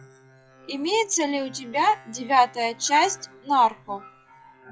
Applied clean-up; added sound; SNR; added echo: classical method log-MMSE.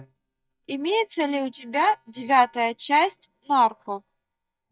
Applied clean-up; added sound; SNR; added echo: neural mask model DeepFilterNet 3.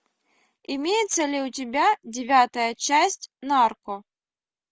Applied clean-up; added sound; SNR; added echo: none; none; none; none.